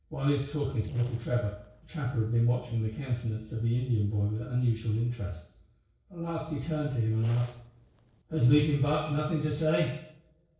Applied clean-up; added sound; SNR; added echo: neural separator model SepFormer DNS4.